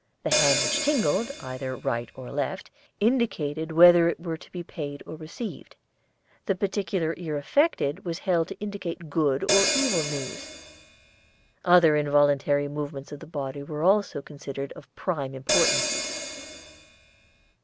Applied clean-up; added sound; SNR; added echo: none; Hi-hat; 3 dB; none.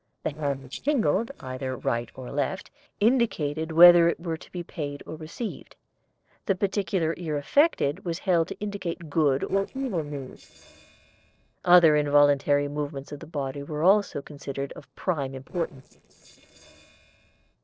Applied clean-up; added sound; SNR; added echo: neural separator model SepFormer DNS4.